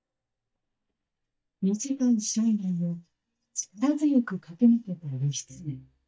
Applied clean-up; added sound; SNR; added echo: neural mask model DeepFilterNet 3.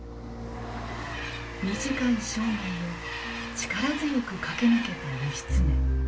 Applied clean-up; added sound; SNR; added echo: none; Train; 10 dB; reverberation time 0.2 s.